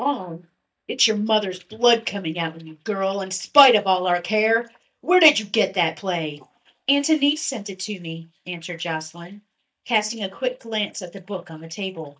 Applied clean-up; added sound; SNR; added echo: neural mask model DeepFilterNet 3.